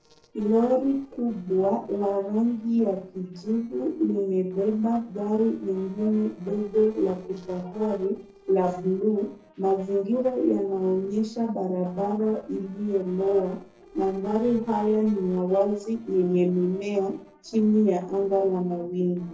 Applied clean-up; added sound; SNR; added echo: neural separator model SepFormer DNS4.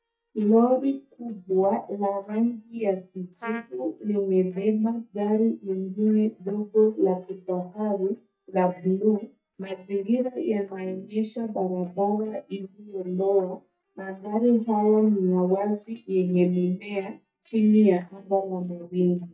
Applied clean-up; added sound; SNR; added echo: neural mask model DeepFilterNet 3.